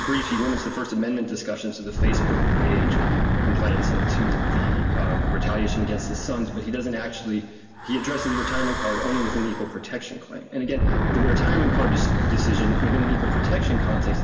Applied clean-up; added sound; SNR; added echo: none; Wind / Breathing; -5 dB; reverberation time 2.1 s.